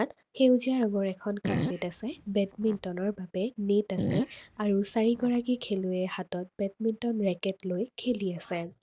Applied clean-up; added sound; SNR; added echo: neural mask model Resemble Enhance denoiser.